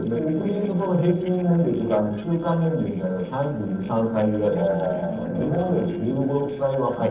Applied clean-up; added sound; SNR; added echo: neural separator model SepFormer DNS4.